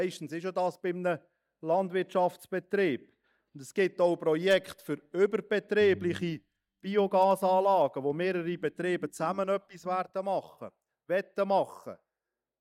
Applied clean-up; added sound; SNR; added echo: neural mask model DeepFilterNet 3.